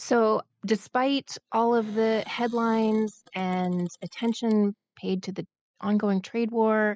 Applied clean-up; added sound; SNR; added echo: classical method spectral subtraction.